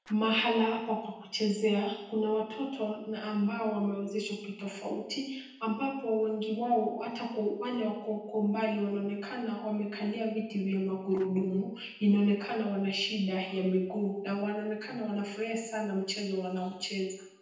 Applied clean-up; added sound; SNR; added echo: neural separator model SepFormer DNS4.